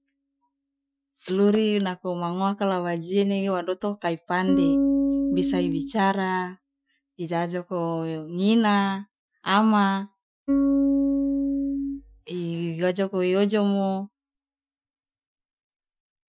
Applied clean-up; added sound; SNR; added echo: classical method Wiener filter.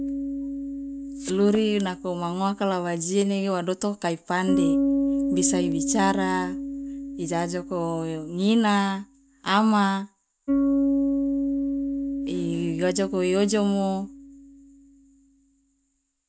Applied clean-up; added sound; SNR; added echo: none; Bass guitar; 3 dB; none.